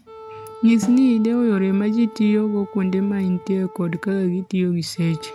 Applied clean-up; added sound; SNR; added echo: none; Wind instrument, woodwind instrument + Snare drum; 17 dB; none.